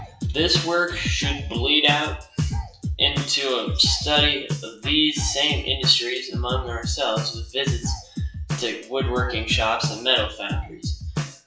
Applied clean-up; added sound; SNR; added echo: classical method WPE with log-MMSE.